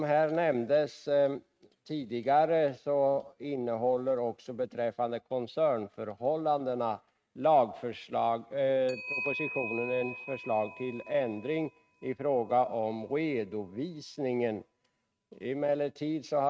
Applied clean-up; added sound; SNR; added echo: neural mask model RNNoise.